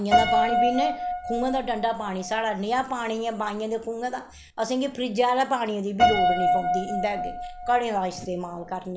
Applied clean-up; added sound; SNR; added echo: none; Piano; 0 dB; none.